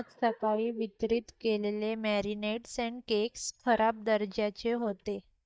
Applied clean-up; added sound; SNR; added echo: neural mask model DeepFilterNet 3.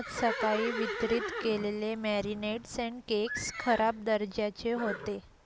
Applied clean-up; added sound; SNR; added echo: none; Livestock, farm animals, working animals; 8 dB; none.